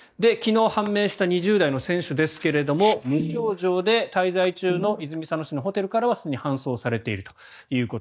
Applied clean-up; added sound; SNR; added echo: neural mask model DeepFilterNet 3.